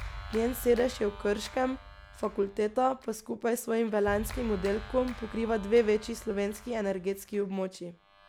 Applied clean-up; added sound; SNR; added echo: none; Clapping; 14 dB; none.